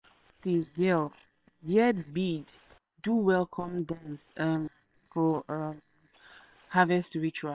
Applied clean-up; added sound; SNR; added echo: neural separator model SepFormer WHAM!.